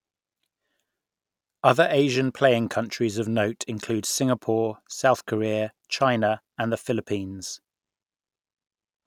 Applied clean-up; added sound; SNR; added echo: none; none; none; none.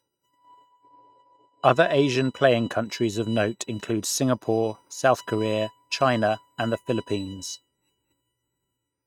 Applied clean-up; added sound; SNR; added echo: neural mask model RNNoise.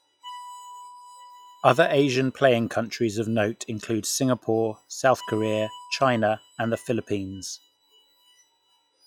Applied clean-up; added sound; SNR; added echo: classical method log-MMSE.